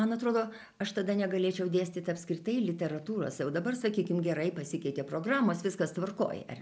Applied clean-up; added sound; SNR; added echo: none; none; none; none.